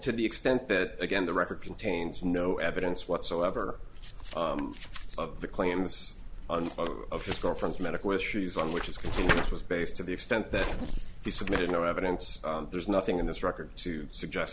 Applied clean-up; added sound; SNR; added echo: none; Zipper (clothing); 3 dB; none.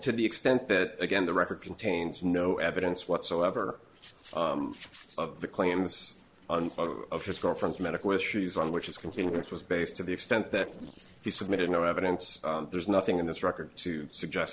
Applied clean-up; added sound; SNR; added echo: neural separator model SepFormer DNS4.